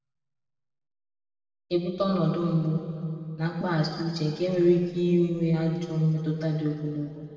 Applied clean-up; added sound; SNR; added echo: none; none; none; reverberation time 2.4 s.